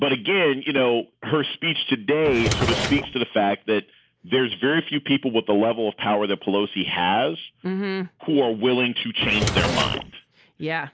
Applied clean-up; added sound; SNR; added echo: none; Drawer open or close; 3 dB; none.